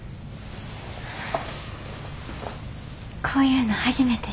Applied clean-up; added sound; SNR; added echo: none; none; none; none.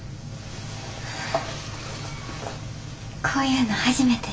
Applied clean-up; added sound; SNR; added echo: none; Screech; 19 dB; reverberation time 0.2 s.